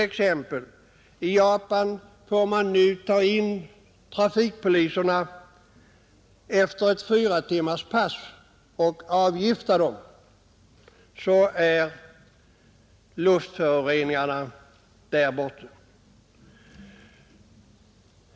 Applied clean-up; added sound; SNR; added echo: none; none; none; none.